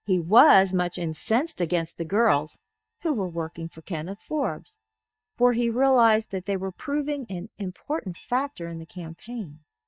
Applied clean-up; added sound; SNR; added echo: neural mask model DeepFilterNet 3.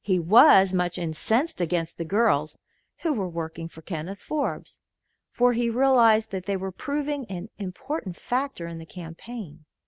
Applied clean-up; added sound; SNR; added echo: none; none; none; none.